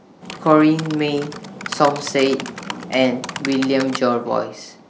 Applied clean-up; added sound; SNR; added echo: none; Typing; 12 dB; none.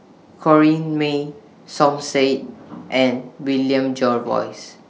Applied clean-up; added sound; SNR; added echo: none; none; none; none.